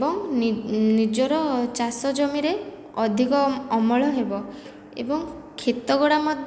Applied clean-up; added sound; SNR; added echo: none; none; none; none.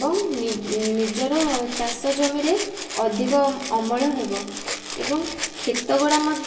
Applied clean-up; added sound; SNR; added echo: none; Rattle (instrument); 9 dB; reverberation time 0.3 s.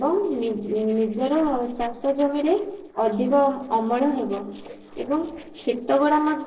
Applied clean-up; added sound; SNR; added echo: neural separator model SepFormer DNS4.